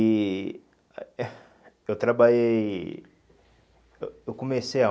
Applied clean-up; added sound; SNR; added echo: none; none; none; none.